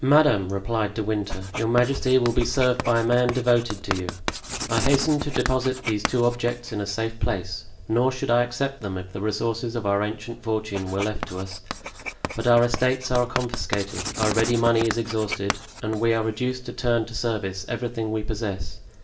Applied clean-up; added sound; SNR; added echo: none; Writing; 11 dB; reverberation time 0.5 s.